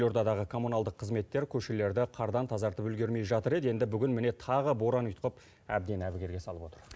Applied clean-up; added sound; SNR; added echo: none; none; none; none.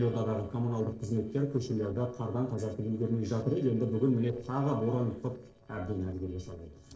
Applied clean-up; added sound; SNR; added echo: neural separator model SepFormer DNS4.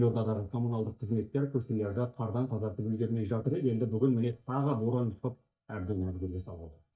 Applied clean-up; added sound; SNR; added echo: neural mask model DeepFilterNet 3.